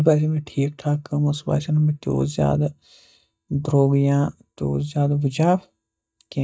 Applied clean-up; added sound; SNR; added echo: neural mask model DeepFilterNet 3.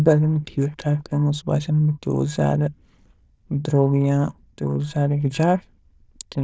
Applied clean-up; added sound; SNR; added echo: neural diffusion model UNIVERSE++.